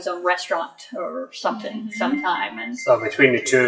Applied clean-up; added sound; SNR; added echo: classical method WPE with log-MMSE.